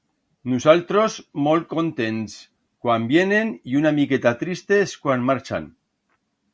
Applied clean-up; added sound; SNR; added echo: none; none; none; none.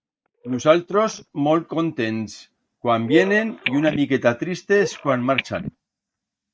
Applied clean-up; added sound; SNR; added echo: neural mask model DeepFilterNet 3.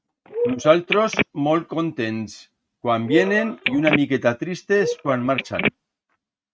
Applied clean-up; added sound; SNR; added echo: neural mask model RNNoise.